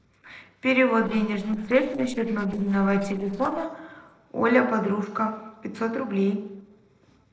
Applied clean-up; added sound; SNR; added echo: neural separator model SepFormer DNS4.